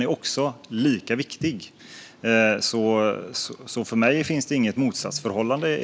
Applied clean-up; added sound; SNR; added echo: none; none; none; none.